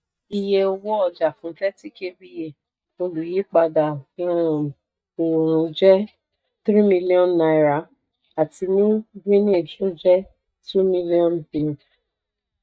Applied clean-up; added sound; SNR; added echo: neural mask model DeepFilterNet 3.